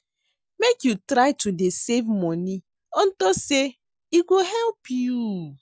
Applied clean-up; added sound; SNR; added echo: none; none; none; none.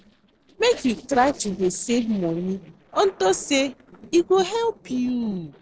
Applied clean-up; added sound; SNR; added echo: neural separator model SepFormer DNS4.